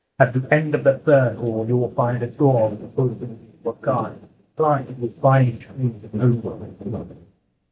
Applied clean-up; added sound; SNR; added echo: neural mask model DeepFilterNet 3.